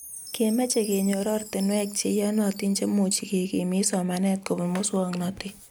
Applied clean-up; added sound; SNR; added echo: none; Chime; 19 dB; none.